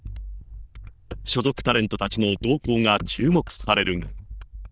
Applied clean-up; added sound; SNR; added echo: neural diffusion model UNIVERSE++.